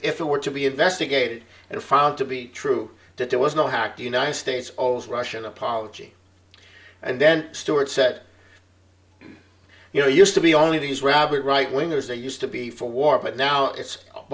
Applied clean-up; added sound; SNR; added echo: none; none; none; none.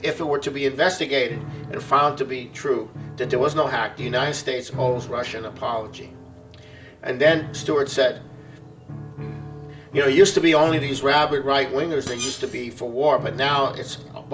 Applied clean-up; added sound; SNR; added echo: none; Piano + Screech; 13 dB; none.